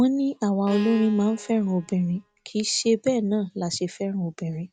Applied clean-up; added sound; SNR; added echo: none; Bowed string instrument; 16 dB; none.